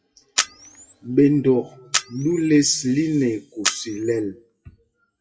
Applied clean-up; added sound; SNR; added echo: classical method WPE with log-MMSE.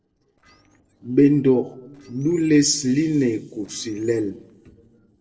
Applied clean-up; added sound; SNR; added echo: neural separator model SepFormer DNS4.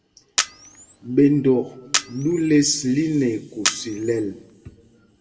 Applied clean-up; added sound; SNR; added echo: none; Camera; 8 dB; reverberation time 1.1 s.